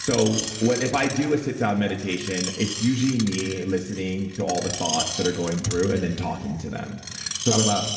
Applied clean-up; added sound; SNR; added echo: none; Screech; 8 dB; reverberation time 2.3 s.